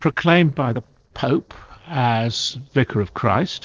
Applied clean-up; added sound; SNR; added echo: neural separator model SepFormer DNS4.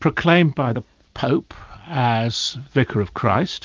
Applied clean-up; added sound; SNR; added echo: none; none; none; none.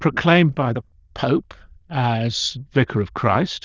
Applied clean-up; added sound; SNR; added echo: neural diffusion model UNIVERSE++.